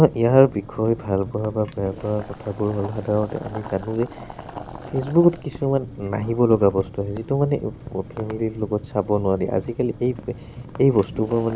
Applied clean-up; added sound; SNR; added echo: none; Boiling; 15 dB; none.